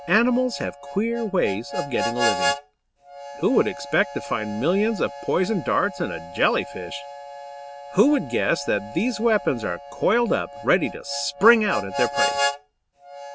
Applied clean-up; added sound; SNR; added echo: none; Harmonica; 8 dB; none.